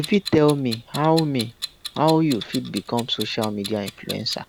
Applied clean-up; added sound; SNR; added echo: none; Clock; 13 dB; none.